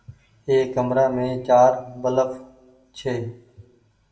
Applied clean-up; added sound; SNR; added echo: none; none; none; reverberation time 0.6 s.